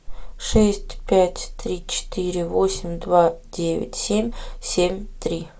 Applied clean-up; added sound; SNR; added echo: none; none; none; none.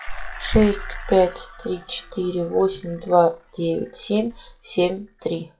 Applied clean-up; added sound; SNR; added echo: classical method log-MMSE.